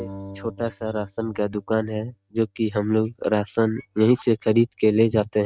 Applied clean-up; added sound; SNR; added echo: neural mask model RNNoise.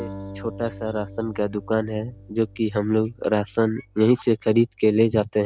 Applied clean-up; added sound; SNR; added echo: none; Acoustic guitar; 18 dB; none.